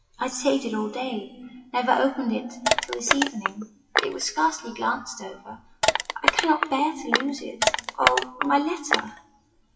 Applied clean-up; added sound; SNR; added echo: classical method WPE with log-MMSE.